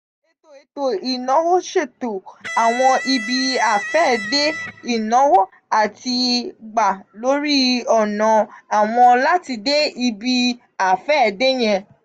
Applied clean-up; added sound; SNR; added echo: none; Electric guitar; 10 dB; none.